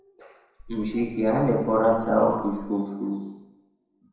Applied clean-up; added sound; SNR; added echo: neural separator model SepFormer DNS4.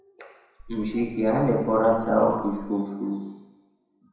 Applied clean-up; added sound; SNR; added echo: none; Splash, splatter; 19 dB; reverberation time 1.0 s.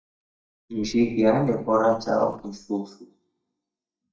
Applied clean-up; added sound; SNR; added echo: neural mask model DeepFilterNet 3.